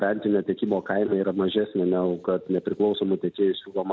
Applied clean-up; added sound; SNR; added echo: none; none; none; none.